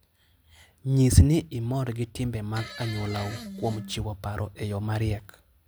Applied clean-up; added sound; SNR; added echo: none; Fart; 14 dB; none.